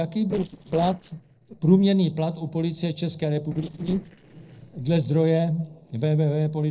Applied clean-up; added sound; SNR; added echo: neural separator model SepFormer DNS4.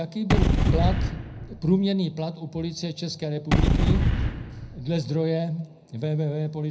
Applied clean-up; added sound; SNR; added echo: none; Gunshot, gunfire / Boom; -2 dB; reverberation time 0.5 s.